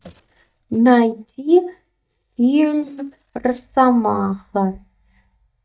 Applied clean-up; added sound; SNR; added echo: neural mask model DeepFilterNet 3.